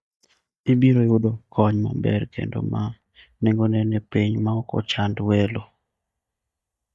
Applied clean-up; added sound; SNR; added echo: neural mask model DeepFilterNet 3.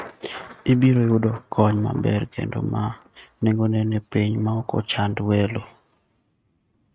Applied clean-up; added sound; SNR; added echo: neural mask model RNNoise.